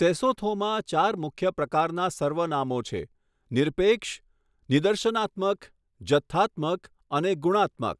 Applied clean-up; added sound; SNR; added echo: none; none; none; none.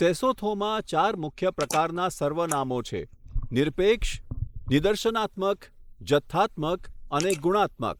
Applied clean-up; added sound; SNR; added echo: neural mask model Resemble Enhance denoiser.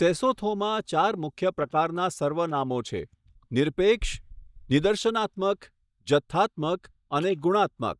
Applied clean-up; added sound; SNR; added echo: neural mask model DeepFilterNet 3.